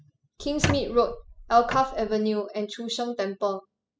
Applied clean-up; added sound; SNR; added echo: classical method spectral subtraction.